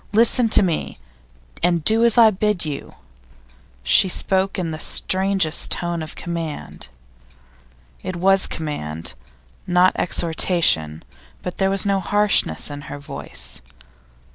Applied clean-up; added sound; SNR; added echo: none; none; none; none.